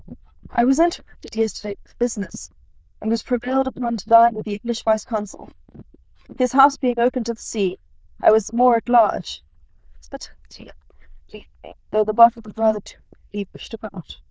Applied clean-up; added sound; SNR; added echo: neural diffusion model UNIVERSE++.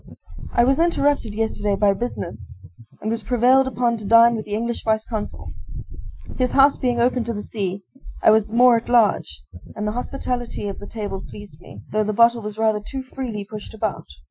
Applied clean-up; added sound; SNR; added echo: classical method Wiener filter.